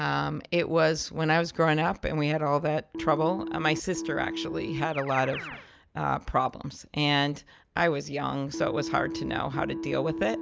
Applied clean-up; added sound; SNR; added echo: none; Keyboard (musical); 10 dB; none.